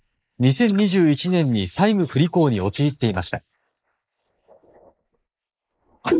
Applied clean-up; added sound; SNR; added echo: neural mask model Resemble Enhance denoiser.